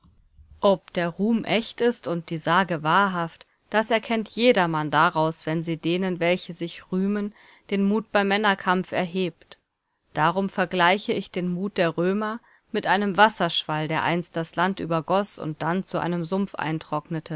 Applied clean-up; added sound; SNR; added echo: none; none; none; none.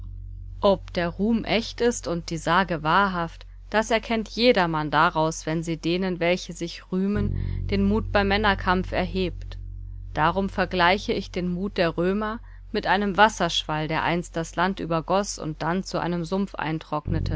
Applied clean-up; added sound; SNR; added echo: none; Bass guitar; 11 dB; none.